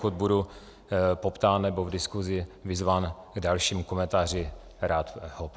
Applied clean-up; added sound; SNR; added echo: none; none; none; none.